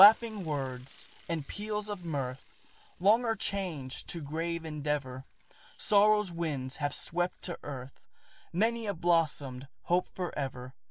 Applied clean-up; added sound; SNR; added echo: none; Mechanisms / Bicycle; 19 dB; none.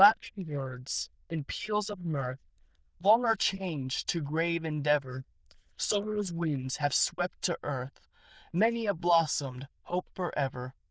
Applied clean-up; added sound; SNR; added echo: neural diffusion model UNIVERSE++.